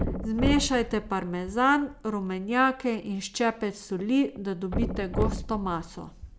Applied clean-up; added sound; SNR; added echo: none; Thump, thud; 7 dB; none.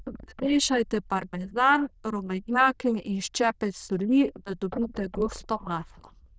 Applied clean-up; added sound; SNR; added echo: neural diffusion model UNIVERSE++.